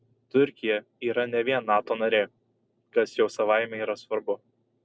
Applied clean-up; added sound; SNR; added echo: none; none; none; none.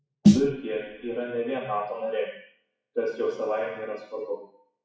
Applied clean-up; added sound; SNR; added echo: classical method WPE with log-MMSE.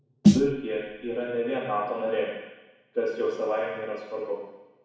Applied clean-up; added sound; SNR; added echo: none; Snare drum; -4 dB; reverberation time 1.1 s.